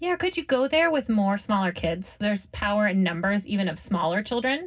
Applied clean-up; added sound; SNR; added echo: none; none; none; reverberation time 0.4 s.